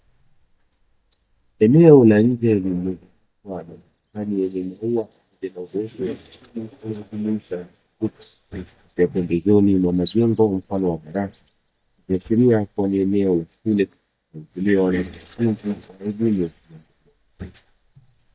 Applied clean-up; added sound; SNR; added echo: neural mask model DeepFilterNet 3.